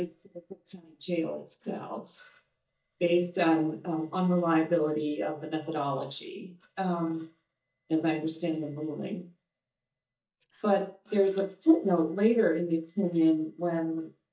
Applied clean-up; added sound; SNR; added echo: neural mask model DeepFilterNet 3.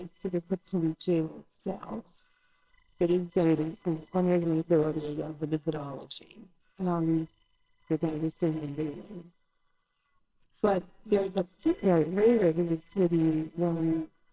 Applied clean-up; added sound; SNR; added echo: neural separator model SepFormer WHAMR!.